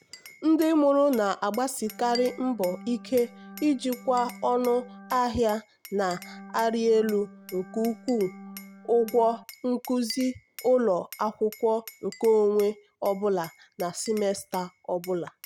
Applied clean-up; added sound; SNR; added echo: none; Organ + Glass; 19 dB; none.